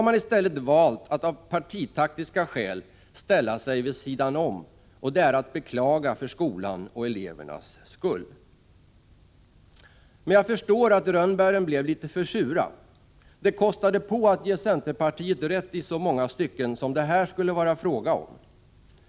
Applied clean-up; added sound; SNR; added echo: none; none; none; none.